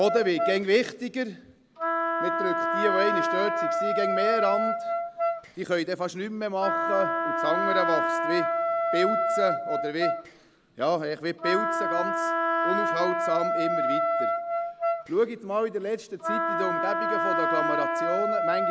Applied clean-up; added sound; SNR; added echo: none; Wind instrument, woodwind instrument; -2 dB; none.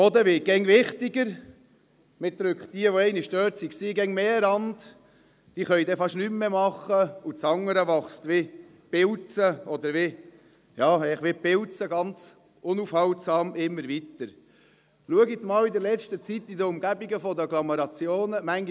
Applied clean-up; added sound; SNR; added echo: none; none; none; none.